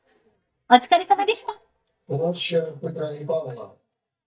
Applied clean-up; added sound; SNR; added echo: neural mask model DeepFilterNet 3.